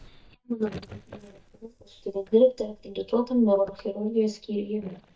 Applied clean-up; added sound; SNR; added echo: neural mask model DeepFilterNet 3.